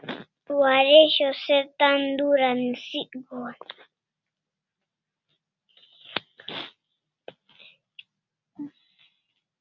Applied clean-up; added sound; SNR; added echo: none; none; none; none.